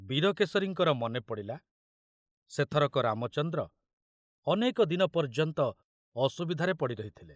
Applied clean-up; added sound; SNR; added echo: neural mask model Resemble Enhance denoiser.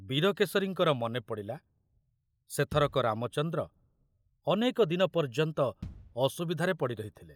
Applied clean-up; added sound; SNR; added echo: none; Bass drum; 19 dB; none.